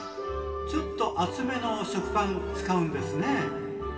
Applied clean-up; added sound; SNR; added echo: none; Telephone; 6 dB; reverberation time 2.5 s.